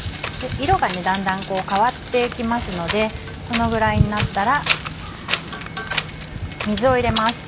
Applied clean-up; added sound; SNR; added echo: none; Wind; 4 dB; none.